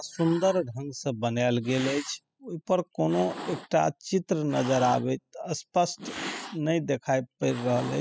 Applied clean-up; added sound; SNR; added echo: classical method spectral subtraction.